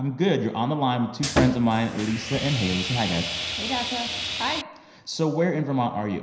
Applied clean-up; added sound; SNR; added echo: none; Sawing; 4 dB; reverberation time 0.9 s.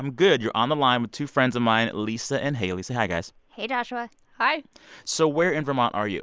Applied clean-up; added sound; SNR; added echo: none; none; none; none.